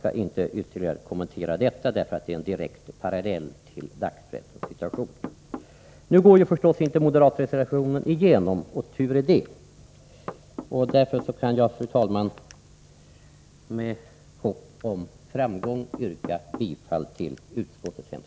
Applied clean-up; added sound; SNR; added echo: none; Knock / Wood; 18 dB; none.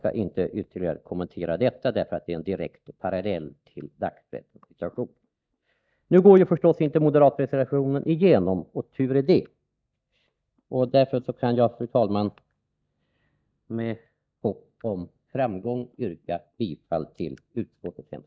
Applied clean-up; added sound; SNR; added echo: neural mask model DeepFilterNet 3.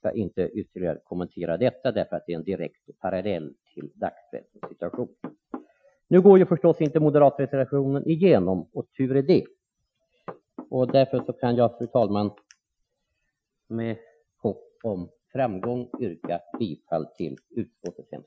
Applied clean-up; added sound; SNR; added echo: classical method Wiener filter.